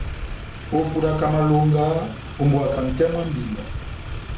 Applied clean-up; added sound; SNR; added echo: none; Motor vehicle (road); 9 dB; none.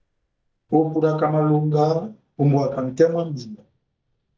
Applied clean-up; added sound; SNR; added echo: neural mask model DeepFilterNet 3.